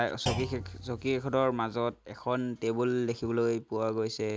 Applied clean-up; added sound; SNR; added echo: none; Thump, thud; 12 dB; none.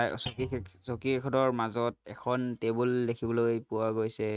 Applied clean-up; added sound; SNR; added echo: neural mask model RNNoise.